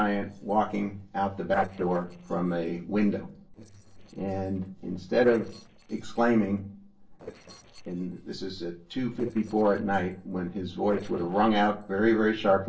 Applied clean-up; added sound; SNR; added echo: neural separator model SepFormer DNS4.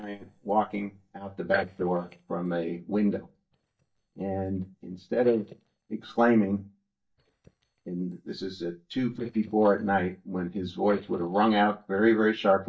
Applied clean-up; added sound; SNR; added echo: neural mask model DeepFilterNet 3.